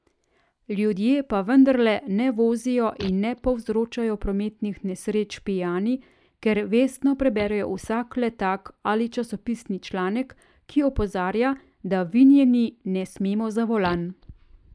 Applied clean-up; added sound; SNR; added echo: neural mask model DeepFilterNet 3.